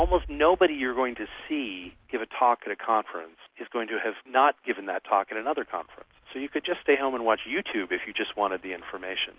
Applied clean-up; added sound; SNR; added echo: none; Bass drum; 18 dB; none.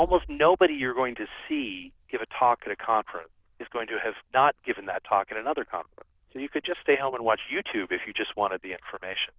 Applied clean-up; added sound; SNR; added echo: neural diffusion model UNIVERSE++.